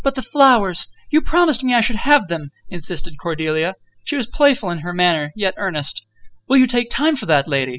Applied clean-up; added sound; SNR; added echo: classical method spectral subtraction.